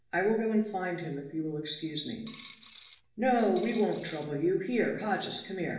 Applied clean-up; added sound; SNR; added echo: none; Coin (dropping); 18 dB; reverberation time 0.7 s.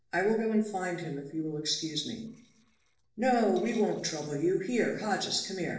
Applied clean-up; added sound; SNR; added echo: neural separator model SepFormer DNS4.